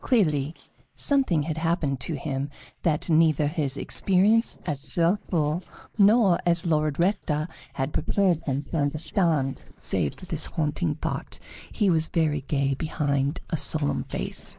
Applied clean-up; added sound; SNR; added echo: neural mask model Resemble Enhance denoiser.